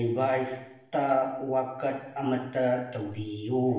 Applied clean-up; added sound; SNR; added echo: none; Wind instrument, woodwind instrument; 16 dB; reverberation time 0.8 s.